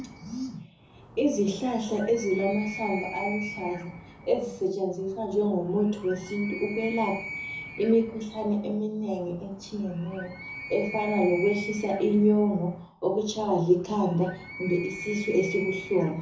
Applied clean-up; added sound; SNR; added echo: none; Animal; 14 dB; reverberation time 0.6 s.